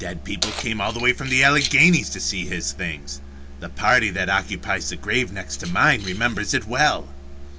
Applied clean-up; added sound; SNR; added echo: none; Musical instrument + Keys jangling; 11 dB; none.